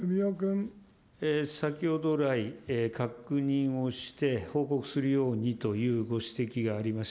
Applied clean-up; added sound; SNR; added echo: none; none; none; none.